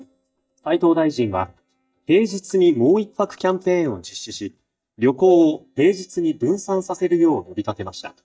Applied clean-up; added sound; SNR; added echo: neural mask model DeepFilterNet 3.